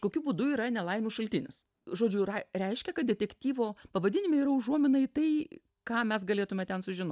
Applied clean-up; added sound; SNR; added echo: none; none; none; none.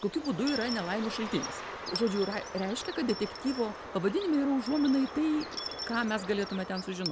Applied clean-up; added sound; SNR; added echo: none; Coin (dropping) / Dishes, pots, and pans + Bird; 9 dB; none.